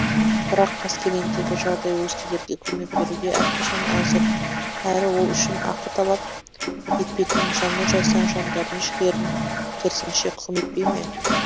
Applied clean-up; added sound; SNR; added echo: none; Toilet flush / Water; -1 dB; none.